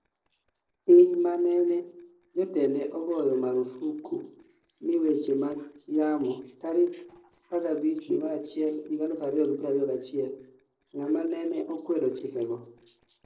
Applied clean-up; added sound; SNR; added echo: neural separator model SepFormer DNS4.